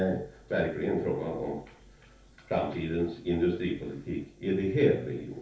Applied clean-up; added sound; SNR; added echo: none; none; none; reverberation time 0.3 s.